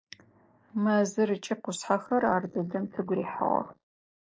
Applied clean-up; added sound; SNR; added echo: neural mask model Resemble Enhance denoiser.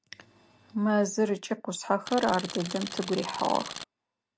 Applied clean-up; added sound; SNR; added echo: none; Tools; 9 dB; none.